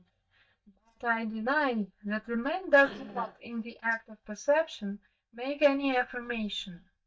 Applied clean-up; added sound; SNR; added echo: neural mask model DeepFilterNet 3.